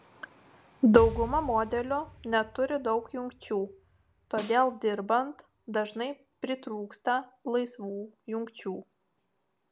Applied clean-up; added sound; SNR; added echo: none; Explosion + Snare drum; 16 dB; none.